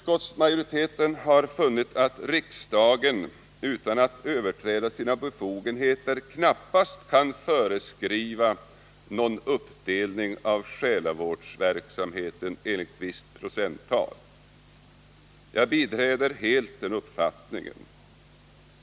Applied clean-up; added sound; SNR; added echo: none; none; none; none.